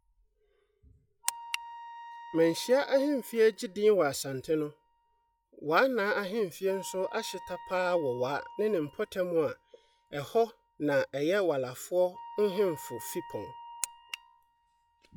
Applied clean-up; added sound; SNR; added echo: classical method log-MMSE.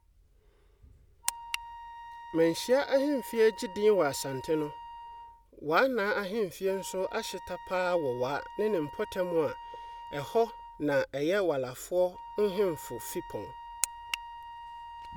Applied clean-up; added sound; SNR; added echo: none; Wind instrument, woodwind instrument; 15 dB; none.